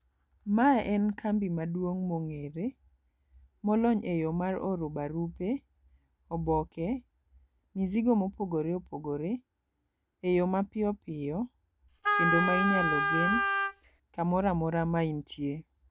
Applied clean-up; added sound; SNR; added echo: none; Wind instrument, woodwind instrument; -3 dB; none.